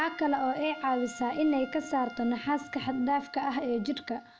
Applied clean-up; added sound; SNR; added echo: none; Trumpet; 17 dB; none.